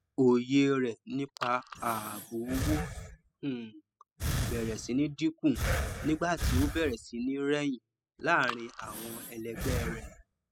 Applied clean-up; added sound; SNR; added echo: classical method spectral subtraction.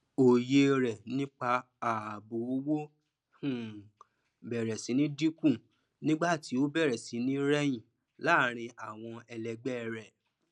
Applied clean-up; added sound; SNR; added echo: none; none; none; none.